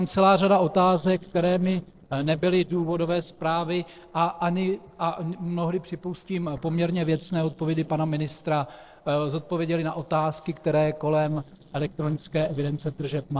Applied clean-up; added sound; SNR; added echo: neural separator model SepFormer DNS4.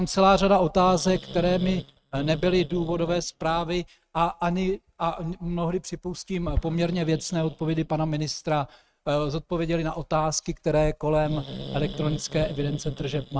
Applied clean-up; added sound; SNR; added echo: neural mask model RNNoise.